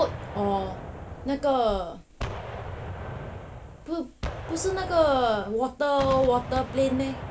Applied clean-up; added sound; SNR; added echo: none; Gunshot, gunfire; 9 dB; none.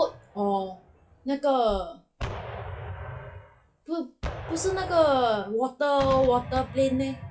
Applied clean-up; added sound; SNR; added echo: classical method log-MMSE.